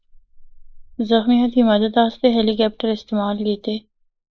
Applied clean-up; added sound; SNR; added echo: neural mask model Resemble Enhance denoiser.